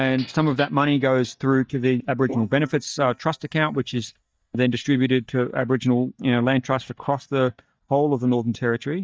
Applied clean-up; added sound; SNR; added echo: neural mask model DeepFilterNet 3.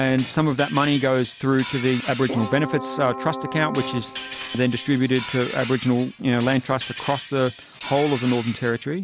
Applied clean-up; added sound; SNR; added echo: none; Keyboard (musical) + Glass; 11 dB; none.